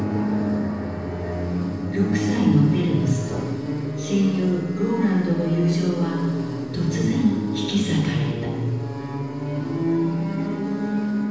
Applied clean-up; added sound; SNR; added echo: none; Insect; 8 dB; reverberation time 1.1 s.